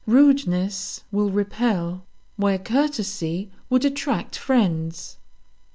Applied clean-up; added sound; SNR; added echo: none; none; none; none.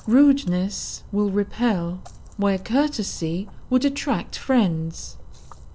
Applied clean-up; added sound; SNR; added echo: none; Splash, splatter; 19 dB; none.